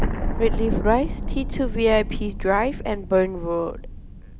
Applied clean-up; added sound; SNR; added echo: none; Explosion; 3 dB; none.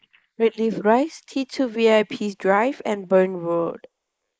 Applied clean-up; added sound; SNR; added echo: neural mask model Resemble Enhance denoiser.